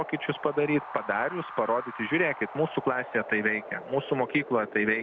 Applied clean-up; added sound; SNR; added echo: none; Wind; 13 dB; none.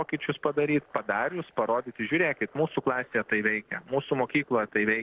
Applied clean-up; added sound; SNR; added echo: neural separator model SepFormer DNS4.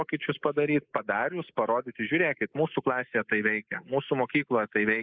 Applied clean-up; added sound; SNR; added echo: neural mask model Resemble Enhance denoiser.